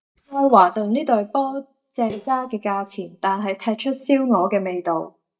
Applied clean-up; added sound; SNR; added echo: neural mask model DeepFilterNet 3.